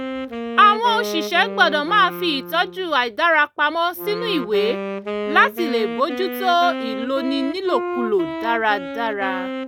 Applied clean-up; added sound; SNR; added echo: none; Wind instrument, woodwind instrument; 8 dB; none.